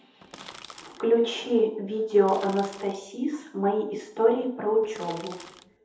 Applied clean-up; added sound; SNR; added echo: none; Crackle; 19 dB; reverberation time 0.7 s.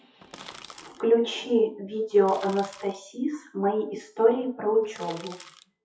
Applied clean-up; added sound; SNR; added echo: classical method WPE with log-MMSE.